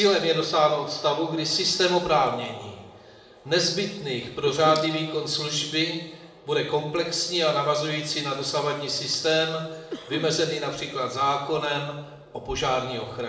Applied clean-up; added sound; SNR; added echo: none; Cough; 14 dB; reverberation time 0.9 s.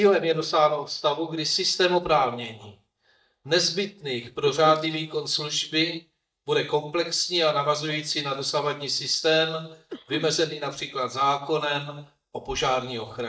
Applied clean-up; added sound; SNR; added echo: neural mask model DeepFilterNet 3.